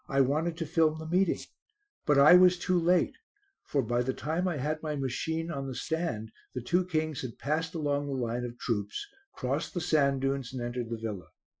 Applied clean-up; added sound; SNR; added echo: classical method Wiener filter.